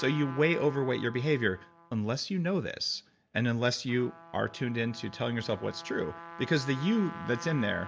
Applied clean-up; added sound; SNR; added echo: none; Trumpet; 16 dB; none.